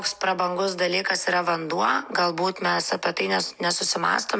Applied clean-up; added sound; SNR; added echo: none; none; none; none.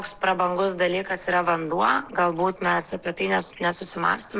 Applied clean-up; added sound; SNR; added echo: neural separator model SepFormer DNS4.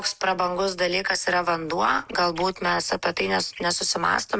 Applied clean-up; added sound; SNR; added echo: neural mask model RNNoise.